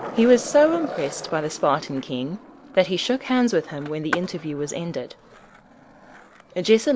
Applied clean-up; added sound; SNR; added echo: none; Skateboard; 14 dB; none.